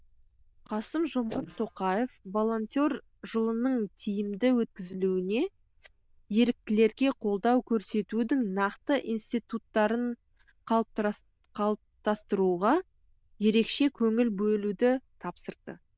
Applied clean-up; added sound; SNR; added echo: neural diffusion model UNIVERSE++.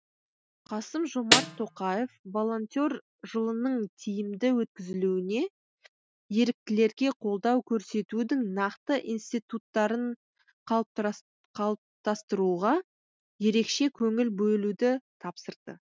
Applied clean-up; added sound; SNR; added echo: none; Snare drum; -3 dB; none.